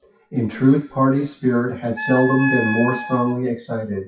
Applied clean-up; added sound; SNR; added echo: classical method WPE with log-MMSE.